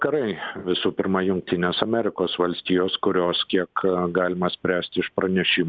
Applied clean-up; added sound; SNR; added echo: none; none; none; none.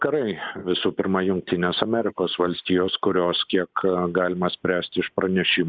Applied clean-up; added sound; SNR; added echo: neural mask model Resemble Enhance denoiser.